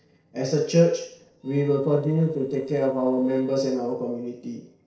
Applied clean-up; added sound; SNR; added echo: neural separator model SepFormer DNS4.